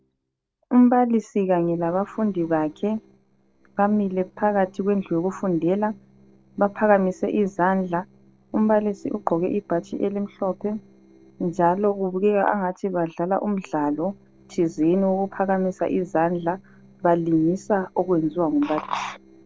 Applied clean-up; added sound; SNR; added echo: neural separator model SepFormer DNS4.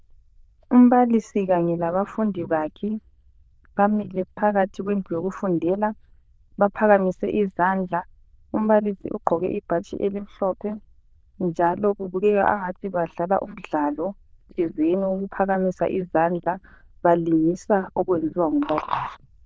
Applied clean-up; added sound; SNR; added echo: neural diffusion model UNIVERSE++.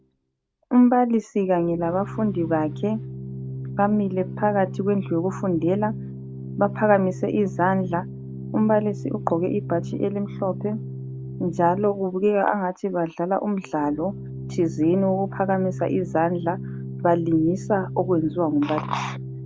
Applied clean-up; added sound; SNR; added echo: none; Organ; 10 dB; none.